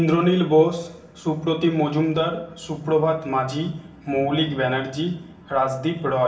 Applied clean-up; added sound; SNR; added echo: none; none; none; reverberation time 0.6 s.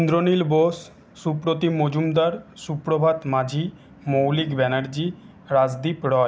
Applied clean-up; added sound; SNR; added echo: none; none; none; none.